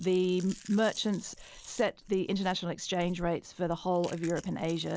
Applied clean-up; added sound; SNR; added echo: none; Chewing, mastication; 19 dB; none.